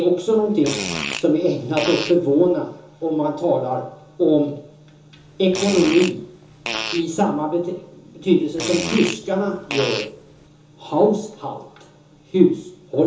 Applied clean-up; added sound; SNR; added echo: none; Fart; 9 dB; reverberation time 1.2 s.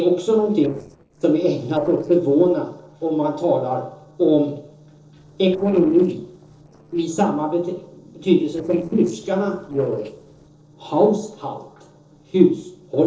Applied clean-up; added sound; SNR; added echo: neural separator model SepFormer DNS4.